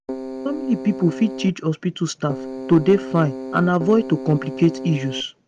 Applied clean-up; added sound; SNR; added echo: none; Keyboard (musical); 10 dB; none.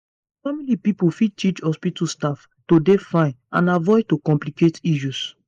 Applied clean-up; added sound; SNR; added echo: neural mask model Resemble Enhance denoiser.